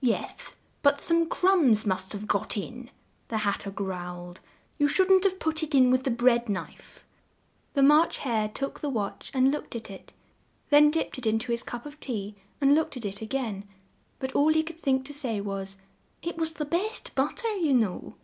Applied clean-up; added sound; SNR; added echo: none; none; none; none.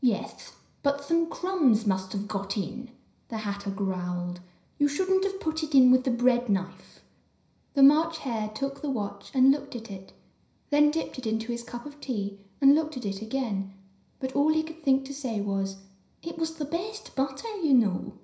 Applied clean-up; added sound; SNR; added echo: none; none; none; reverberation time 0.5 s.